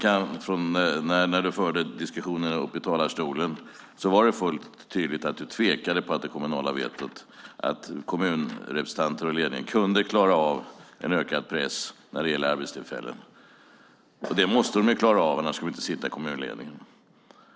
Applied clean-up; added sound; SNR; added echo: none; none; none; none.